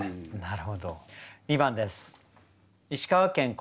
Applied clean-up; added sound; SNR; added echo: none; Tap; 19 dB; none.